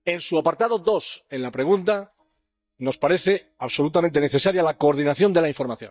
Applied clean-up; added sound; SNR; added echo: neural mask model DeepFilterNet 3.